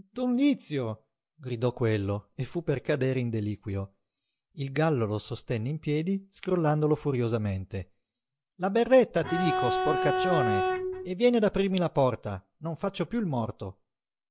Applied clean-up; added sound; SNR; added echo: none; Bowed string instrument; 0 dB; none.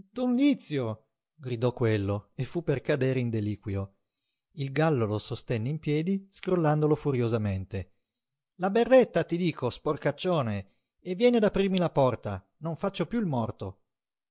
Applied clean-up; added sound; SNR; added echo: none; none; none; none.